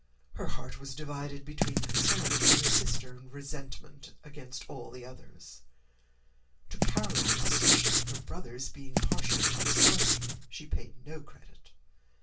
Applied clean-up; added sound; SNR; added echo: none; Writing; -5 dB; reverberation time 0.2 s.